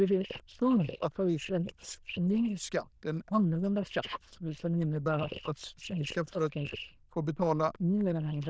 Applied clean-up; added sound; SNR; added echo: neural diffusion model UNIVERSE++.